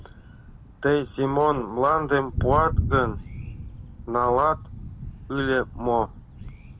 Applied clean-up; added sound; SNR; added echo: none; Thunder; 8 dB; none.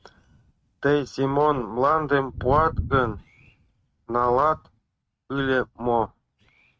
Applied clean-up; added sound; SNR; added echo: neural mask model RNNoise.